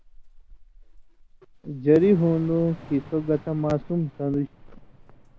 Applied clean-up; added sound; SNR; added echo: none; Thunder / Rain; 19 dB; none.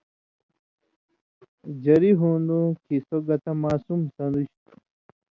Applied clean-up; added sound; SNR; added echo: none; none; none; none.